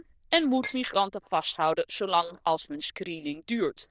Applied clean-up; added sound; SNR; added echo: neural diffusion model UNIVERSE++.